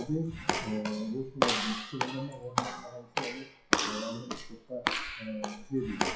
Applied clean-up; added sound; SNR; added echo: classical method WPE with log-MMSE.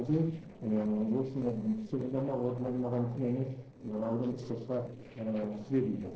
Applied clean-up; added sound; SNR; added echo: neural separator model SepFormer DNS4.